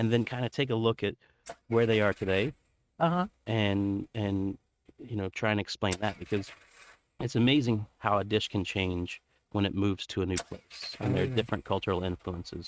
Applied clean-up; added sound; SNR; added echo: neural mask model RNNoise.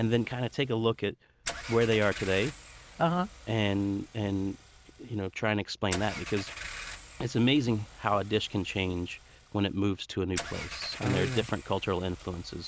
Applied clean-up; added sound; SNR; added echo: none; Engine / Car; 14 dB; none.